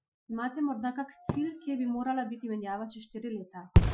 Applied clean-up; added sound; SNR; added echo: classical method Wiener filter.